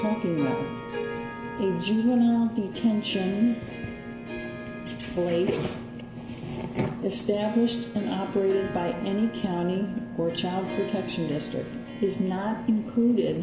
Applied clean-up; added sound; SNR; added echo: none; Harp; 13 dB; reverberation time 2.1 s.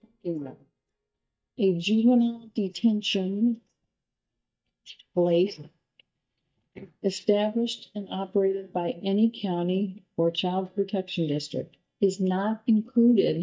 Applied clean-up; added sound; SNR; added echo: neural mask model DeepFilterNet 3.